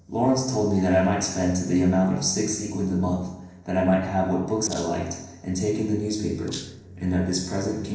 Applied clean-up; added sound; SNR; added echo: neural separator model SepFormer DNS4.